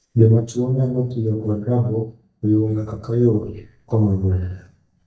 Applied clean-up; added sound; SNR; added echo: neural mask model DeepFilterNet 3.